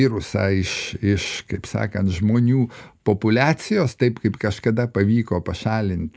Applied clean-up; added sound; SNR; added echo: none; none; none; none.